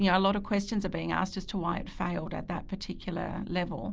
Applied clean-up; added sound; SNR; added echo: none; none; none; none.